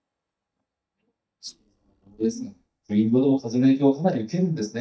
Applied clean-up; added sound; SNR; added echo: neural mask model DeepFilterNet 3.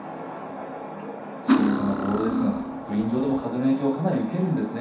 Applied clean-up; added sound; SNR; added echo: none; Cutlery, silverware; 0 dB; reverberation time 0.7 s.